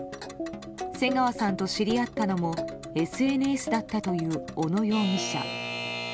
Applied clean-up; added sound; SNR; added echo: none; Alarm / Clock; 11 dB; none.